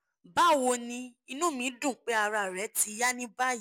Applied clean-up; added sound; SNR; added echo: none; none; none; none.